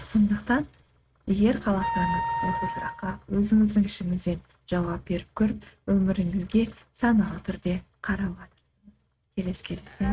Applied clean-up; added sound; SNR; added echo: neural mask model RNNoise.